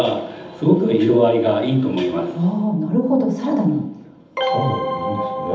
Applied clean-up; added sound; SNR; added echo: none; none; none; reverberation time 0.8 s.